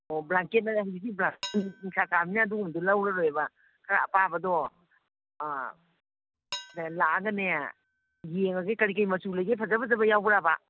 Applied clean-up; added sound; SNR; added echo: none; Dishes, pots, and pans; 20 dB; none.